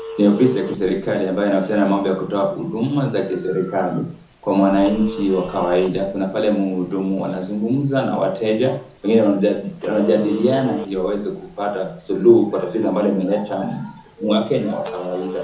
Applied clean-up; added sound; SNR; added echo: none; Telephone; 17 dB; reverberation time 0.6 s.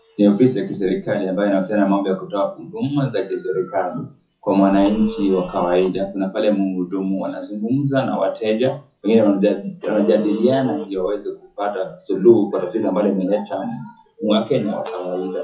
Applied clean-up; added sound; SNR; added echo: classical method WPE with log-MMSE.